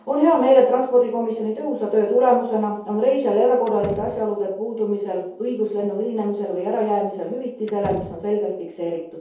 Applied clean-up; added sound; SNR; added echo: none; Slam; 18 dB; reverberation time 0.7 s.